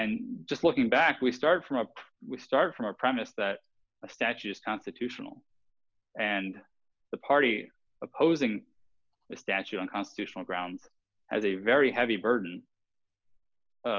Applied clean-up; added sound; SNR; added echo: none; none; none; none.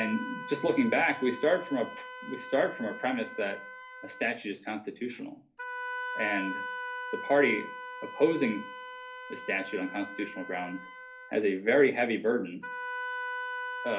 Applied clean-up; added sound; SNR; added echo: none; Wind instrument, woodwind instrument; 9 dB; reverberation time 0.3 s.